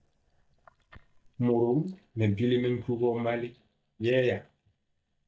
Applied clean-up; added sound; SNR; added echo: neural mask model DeepFilterNet 3.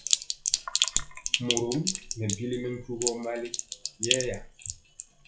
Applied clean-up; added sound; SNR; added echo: classical method WPE with log-MMSE.